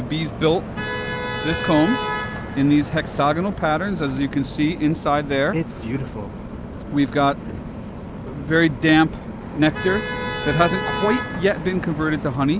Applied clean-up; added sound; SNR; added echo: none; Motor vehicle (road); 7 dB; none.